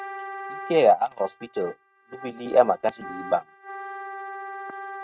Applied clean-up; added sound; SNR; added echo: neural mask model RNNoise.